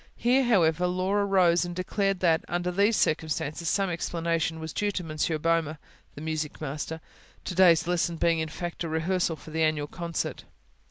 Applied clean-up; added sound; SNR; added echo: none; none; none; none.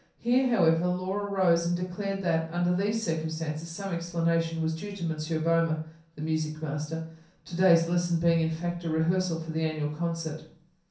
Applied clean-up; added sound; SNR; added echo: none; none; none; reverberation time 0.6 s.